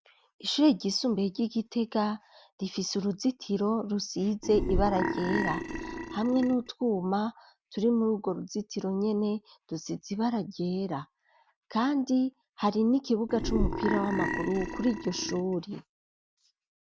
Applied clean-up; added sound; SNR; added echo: none; Burping, eructation; 3 dB; none.